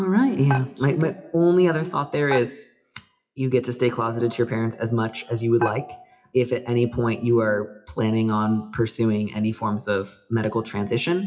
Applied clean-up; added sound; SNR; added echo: classical method WPE with log-MMSE.